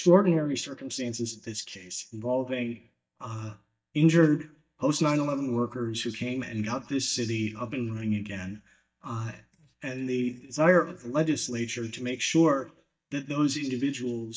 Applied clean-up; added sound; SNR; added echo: neural mask model DeepFilterNet 3.